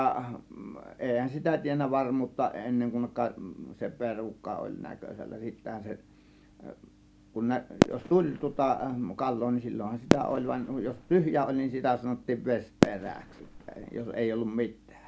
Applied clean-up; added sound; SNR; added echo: none; Fireworks; 0 dB; none.